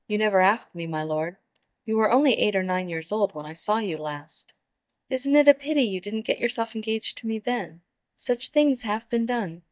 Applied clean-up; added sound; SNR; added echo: neural mask model DeepFilterNet 3.